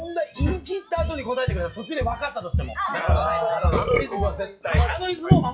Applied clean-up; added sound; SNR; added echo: classical method log-MMSE.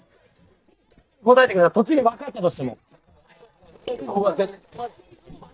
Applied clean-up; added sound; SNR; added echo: neural mask model DeepFilterNet 3.